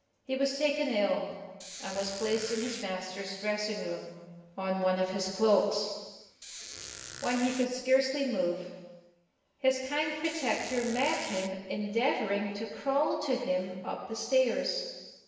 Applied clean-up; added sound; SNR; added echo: none; Squeak; 11 dB; reverberation time 1.3 s.